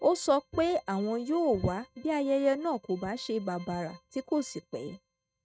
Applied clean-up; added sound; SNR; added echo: neural mask model RNNoise.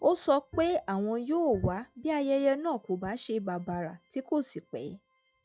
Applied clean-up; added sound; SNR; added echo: classical method log-MMSE.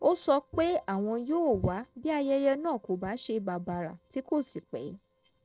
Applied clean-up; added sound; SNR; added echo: neural separator model SepFormer DNS4.